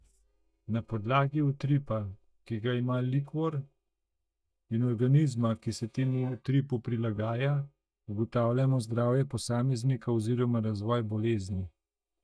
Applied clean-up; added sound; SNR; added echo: neural mask model DeepFilterNet 3.